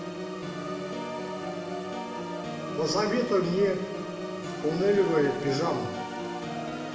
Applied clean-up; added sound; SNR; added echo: none; Organ; 4 dB; reverberation time 0.9 s.